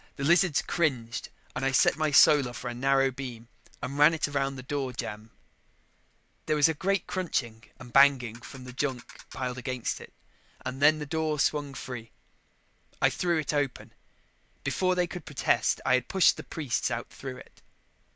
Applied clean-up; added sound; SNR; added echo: none; Ratchet, pawl; 17 dB; none.